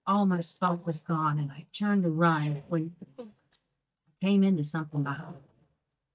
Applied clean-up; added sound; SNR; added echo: neural mask model DeepFilterNet 3.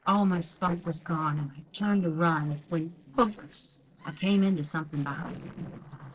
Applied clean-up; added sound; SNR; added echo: neural separator model SepFormer DNS4.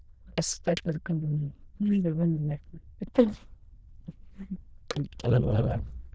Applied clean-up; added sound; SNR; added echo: neural diffusion model UNIVERSE++.